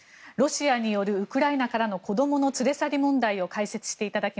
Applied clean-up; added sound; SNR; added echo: none; none; none; none.